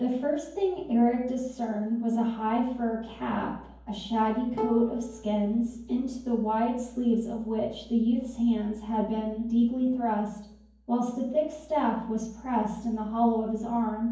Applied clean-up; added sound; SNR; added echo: none; Plucked string instrument; 10 dB; reverberation time 0.9 s.